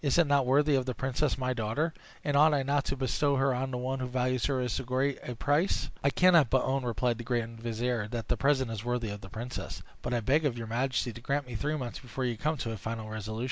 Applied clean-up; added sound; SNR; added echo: none; none; none; none.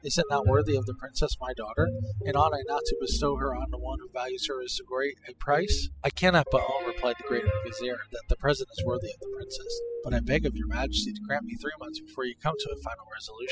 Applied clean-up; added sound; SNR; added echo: classical method spectral subtraction.